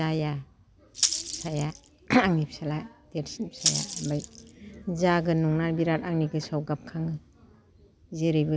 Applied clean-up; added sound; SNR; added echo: none; Rattle (instrument); 3 dB; none.